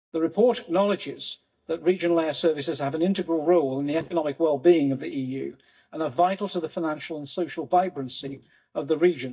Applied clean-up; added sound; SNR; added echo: neural mask model DeepFilterNet 3.